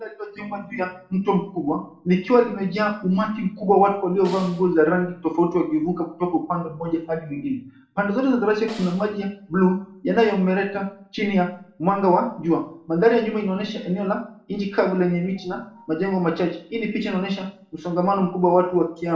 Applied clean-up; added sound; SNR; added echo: neural separator model SepFormer DNS4.